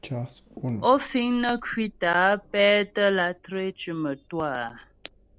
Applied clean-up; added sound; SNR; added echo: none; Clock; 15 dB; none.